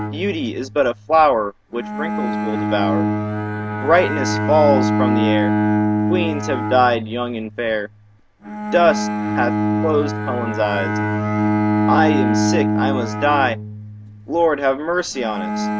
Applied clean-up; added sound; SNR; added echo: none; Bowed string instrument; 0 dB; none.